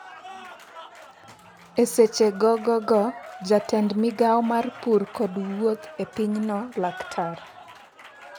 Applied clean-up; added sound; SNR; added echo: none; Applause / Cheering; 18 dB; none.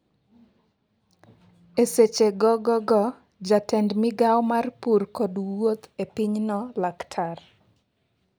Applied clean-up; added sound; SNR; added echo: none; none; none; none.